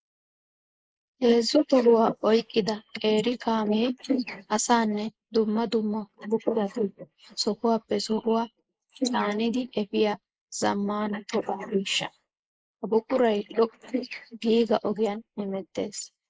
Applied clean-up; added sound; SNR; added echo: neural mask model Resemble Enhance denoiser.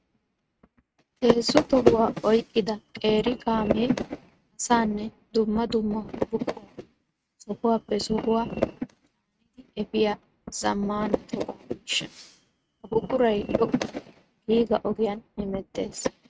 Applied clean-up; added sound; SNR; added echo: neural mask model RNNoise.